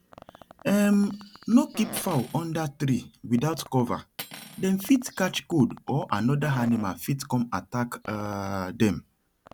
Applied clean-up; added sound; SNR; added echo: none; Fart + Cutlery, silverware; 20 dB; none.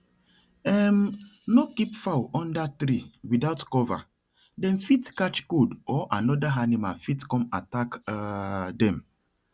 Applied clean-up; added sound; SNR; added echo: none; none; none; none.